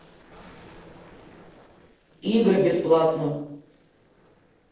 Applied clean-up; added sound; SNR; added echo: neural separator model SepFormer DNS4.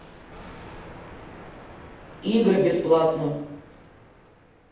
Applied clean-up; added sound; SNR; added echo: none; Thunder; 18 dB; reverberation time 0.9 s.